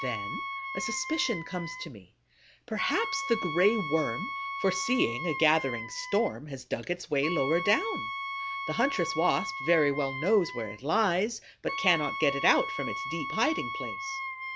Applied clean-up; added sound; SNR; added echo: none; Wind instrument, woodwind instrument; 6 dB; none.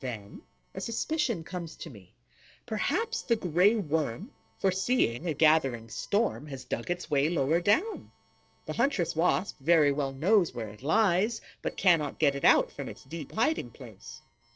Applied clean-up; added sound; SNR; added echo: neural separator model SepFormer DNS4.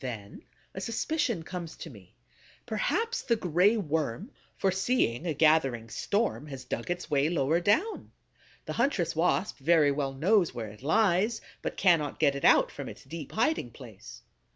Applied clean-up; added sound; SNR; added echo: none; none; none; none.